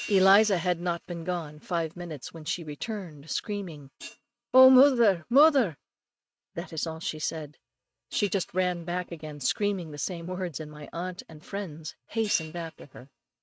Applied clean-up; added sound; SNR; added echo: neural mask model RNNoise.